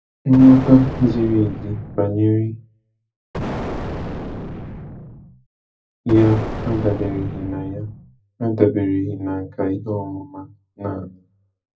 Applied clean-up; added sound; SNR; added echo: none; Explosion; 8 dB; reverberation time 0.4 s.